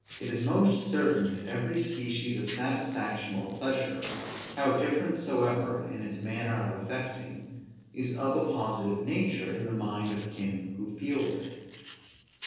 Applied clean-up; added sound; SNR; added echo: neural separator model SepFormer DNS4.